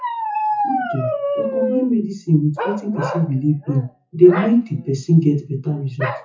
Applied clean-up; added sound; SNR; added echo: classical method WPE with log-MMSE.